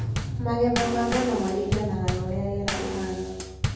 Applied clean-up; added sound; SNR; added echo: none; Bass drum / Snare drum / Drum kit; 1 dB; reverberation time 0.8 s.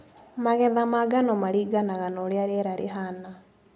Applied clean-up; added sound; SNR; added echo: none; none; none; none.